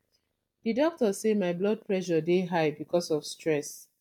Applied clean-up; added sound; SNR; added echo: neural mask model DeepFilterNet 3.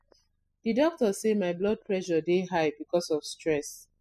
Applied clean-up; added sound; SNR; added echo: classical method spectral subtraction.